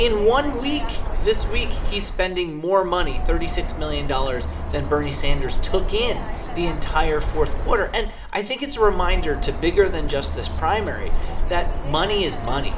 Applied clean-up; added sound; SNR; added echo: none; Bird; -1 dB; reverberation time 2.0 s.